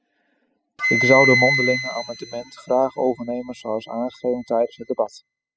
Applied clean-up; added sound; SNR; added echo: classical method spectral subtraction.